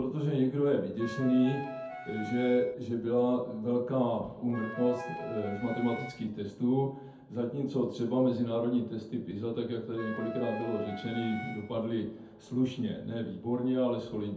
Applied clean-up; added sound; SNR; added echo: none; Wind instrument, woodwind instrument; 10 dB; reverberation time 0.5 s.